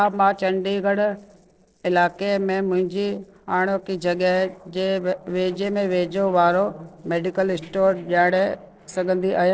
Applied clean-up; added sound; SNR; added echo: neural separator model SepFormer DNS4.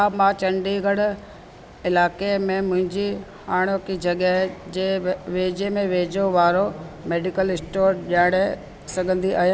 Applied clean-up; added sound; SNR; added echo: none; none; none; none.